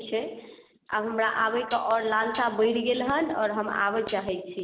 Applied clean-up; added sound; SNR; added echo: none; Dishes, pots, and pans; 20 dB; none.